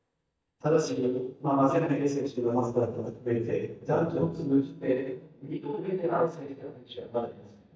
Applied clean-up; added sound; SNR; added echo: neural mask model DeepFilterNet 3.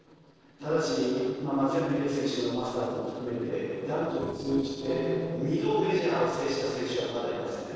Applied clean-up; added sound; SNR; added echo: neural separator model SepFormer DNS4.